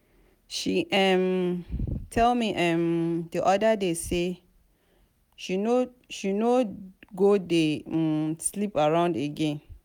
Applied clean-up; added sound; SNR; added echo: none; none; none; none.